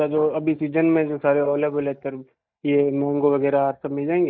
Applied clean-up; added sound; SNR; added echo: neural mask model DeepFilterNet 3.